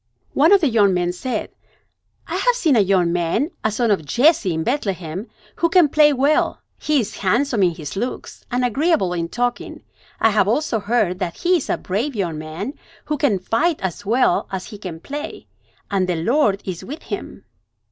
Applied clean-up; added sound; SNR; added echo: none; none; none; none.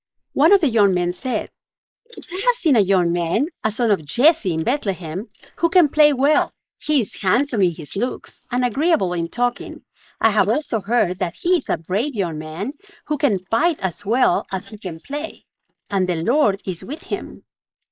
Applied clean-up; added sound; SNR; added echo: neural mask model Resemble Enhance denoiser.